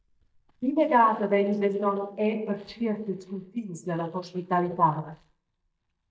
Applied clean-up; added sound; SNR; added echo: neural mask model DeepFilterNet 3.